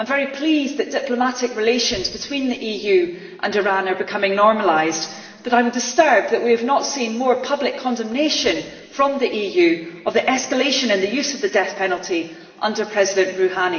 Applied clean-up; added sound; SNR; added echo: none; none; none; reverberation time 2.7 s.